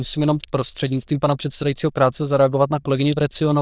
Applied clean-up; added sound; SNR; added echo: neural diffusion model UNIVERSE++.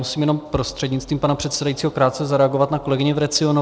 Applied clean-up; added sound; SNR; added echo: none; none; none; none.